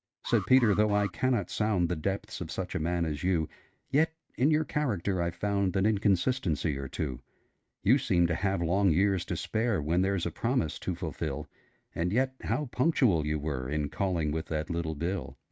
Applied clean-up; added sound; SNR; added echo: neural mask model RNNoise.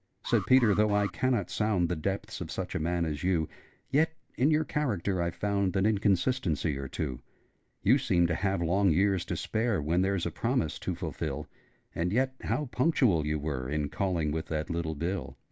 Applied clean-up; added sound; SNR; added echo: none; Alarm; 17 dB; none.